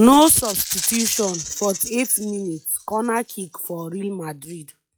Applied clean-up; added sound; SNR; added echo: classical method log-MMSE.